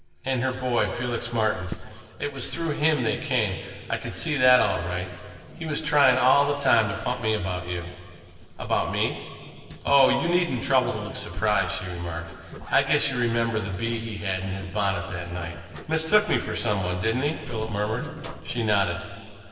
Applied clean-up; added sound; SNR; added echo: neural separator model SepFormer DNS4.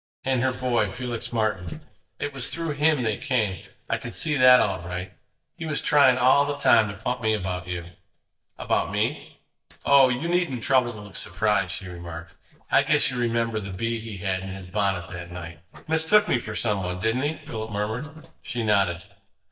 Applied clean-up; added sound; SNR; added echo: neural mask model DeepFilterNet 3.